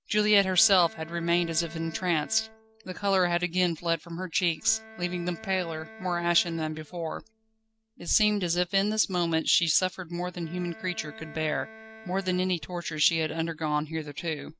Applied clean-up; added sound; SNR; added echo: none; Bowed string instrument; 20 dB; none.